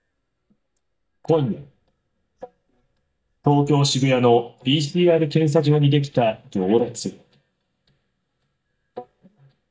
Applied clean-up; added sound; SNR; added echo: neural mask model DeepFilterNet 3.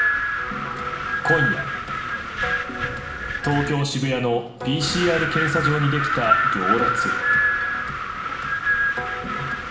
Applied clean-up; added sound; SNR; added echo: none; Wind; -2 dB; reverberation time 0.7 s.